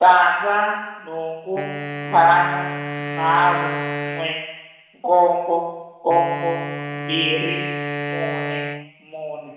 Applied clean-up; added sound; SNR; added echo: none; Wind instrument, woodwind instrument; 8 dB; reverberation time 1.0 s.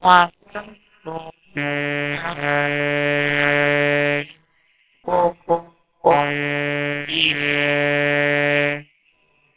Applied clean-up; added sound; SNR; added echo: neural separator model SepFormer WHAMR!.